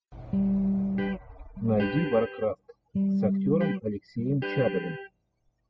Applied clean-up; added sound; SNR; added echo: classical method spectral subtraction.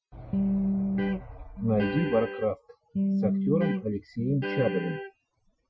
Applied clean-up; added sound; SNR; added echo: classical method Wiener filter.